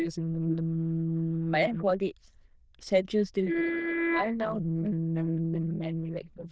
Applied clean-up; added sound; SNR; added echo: neural diffusion model UNIVERSE++.